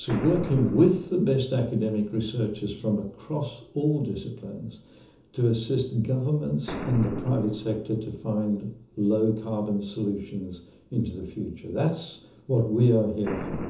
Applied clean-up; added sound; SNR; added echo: none; Boom; 14 dB; reverberation time 0.6 s.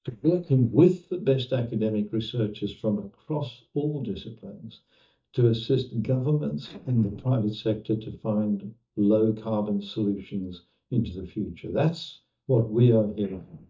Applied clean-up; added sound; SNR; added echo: neural mask model DeepFilterNet 3.